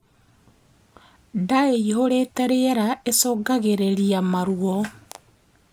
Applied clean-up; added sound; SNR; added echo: none; none; none; none.